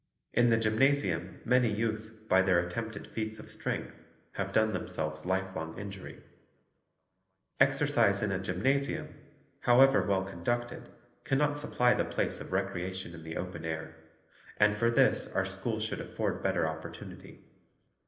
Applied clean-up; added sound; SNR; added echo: none; none; none; reverberation time 0.8 s.